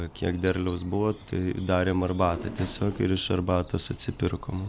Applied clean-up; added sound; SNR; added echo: none; Drawer open or close; 14 dB; none.